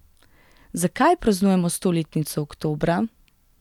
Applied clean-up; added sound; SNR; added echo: none; none; none; none.